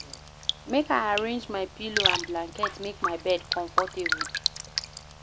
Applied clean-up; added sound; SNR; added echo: none; Raindrop; 1 dB; none.